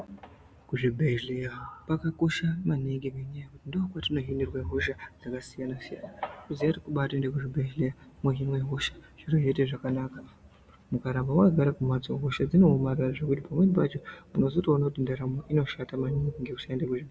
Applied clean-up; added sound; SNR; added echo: none; none; none; none.